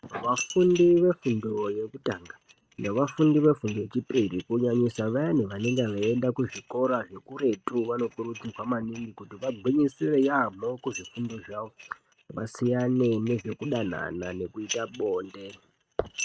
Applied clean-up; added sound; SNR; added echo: neural mask model RNNoise.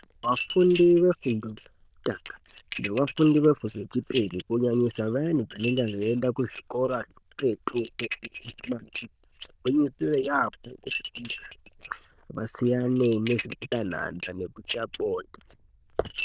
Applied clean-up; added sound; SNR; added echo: neural diffusion model UNIVERSE++.